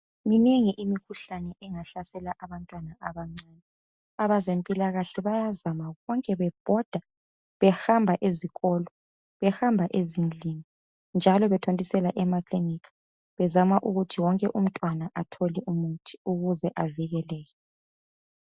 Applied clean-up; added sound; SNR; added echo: none; none; none; none.